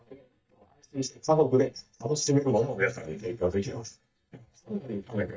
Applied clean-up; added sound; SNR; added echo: neural mask model DeepFilterNet 3.